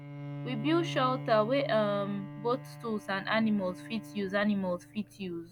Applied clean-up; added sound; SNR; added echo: none; Bowed string instrument; 11 dB; none.